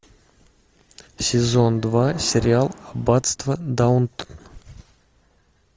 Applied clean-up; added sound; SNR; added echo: none; Subway, metro, underground / Sliding door; 17 dB; none.